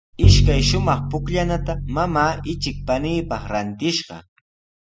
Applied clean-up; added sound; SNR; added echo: none; Bowed string instrument; -4 dB; none.